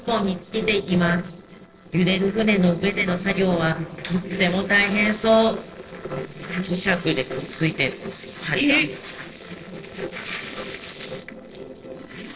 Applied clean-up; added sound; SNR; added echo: neural separator model SepFormer DNS4.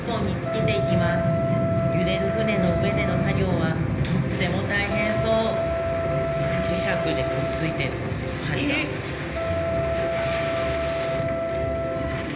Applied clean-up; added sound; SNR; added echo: none; Wind instrument, woodwind instrument; 3 dB; reverberation time 0.8 s.